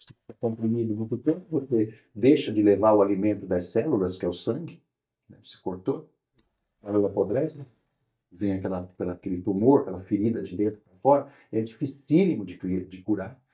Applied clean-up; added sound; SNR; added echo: neural mask model DeepFilterNet 3.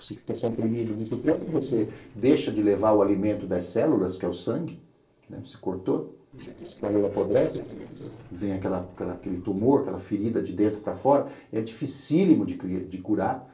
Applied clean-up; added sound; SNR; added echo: neural separator model SepFormer DNS4.